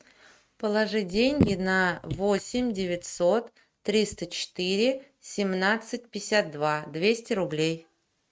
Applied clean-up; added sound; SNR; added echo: neural mask model RNNoise.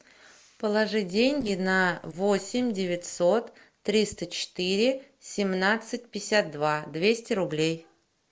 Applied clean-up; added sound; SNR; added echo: neural separator model SepFormer DNS4.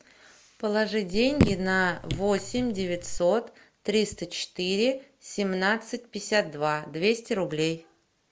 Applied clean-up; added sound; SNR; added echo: none; Raindrop / Drip; 2 dB; none.